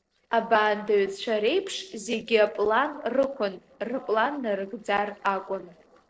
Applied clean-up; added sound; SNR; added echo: neural separator model SepFormer DNS4.